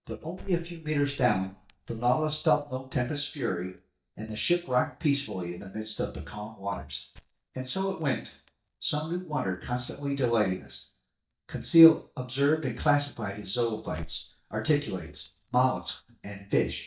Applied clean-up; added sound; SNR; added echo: neural mask model DeepFilterNet 3.